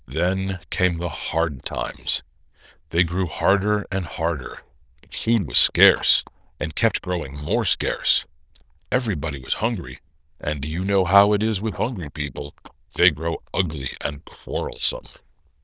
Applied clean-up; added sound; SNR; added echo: neural diffusion model UNIVERSE++.